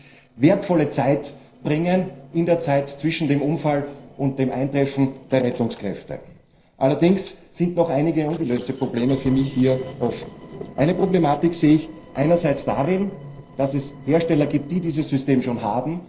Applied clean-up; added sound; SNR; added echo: neural separator model SepFormer DNS4.